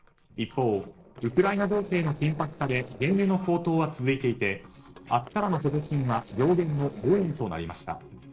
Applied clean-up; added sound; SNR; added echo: neural separator model SepFormer DNS4.